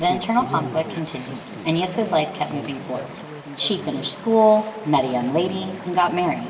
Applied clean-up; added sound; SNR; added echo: none; Chatter / Stream; 12 dB; reverberation time 1.8 s.